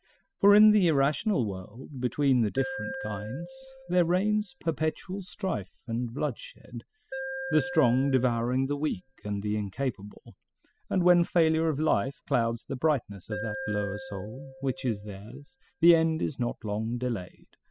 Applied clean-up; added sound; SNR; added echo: classical method spectral subtraction.